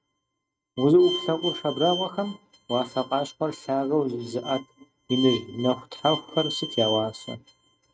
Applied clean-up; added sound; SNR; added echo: neural mask model RNNoise.